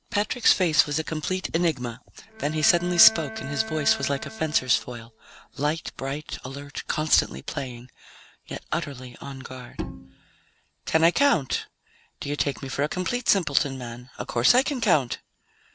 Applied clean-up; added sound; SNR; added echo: none; Bowed string instrument + Bowed string instrument; 12 dB; none.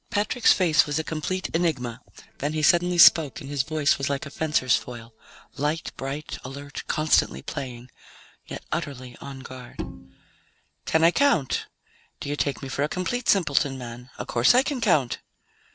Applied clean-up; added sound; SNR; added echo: neural separator model SepFormer DNS4.